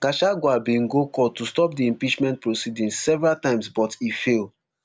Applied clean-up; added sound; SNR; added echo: none; none; none; none.